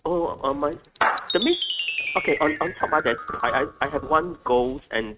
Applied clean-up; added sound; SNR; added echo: neural mask model RNNoise.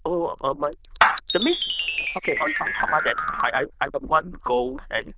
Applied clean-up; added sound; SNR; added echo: neural diffusion model UNIVERSE++.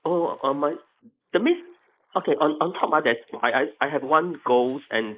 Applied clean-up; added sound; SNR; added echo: neural mask model Resemble Enhance denoiser.